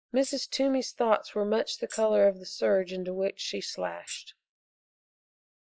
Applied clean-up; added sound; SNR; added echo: classical method log-MMSE.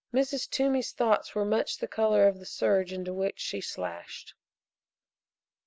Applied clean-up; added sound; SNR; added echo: none; none; none; none.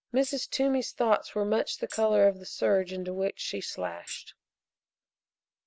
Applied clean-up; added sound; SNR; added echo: none; Tambourine; 17 dB; none.